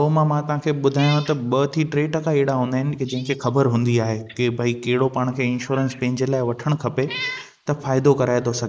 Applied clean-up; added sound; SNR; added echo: neural mask model Resemble Enhance denoiser.